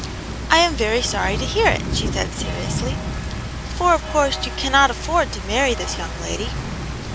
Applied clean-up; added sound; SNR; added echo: none; Rain; 7 dB; none.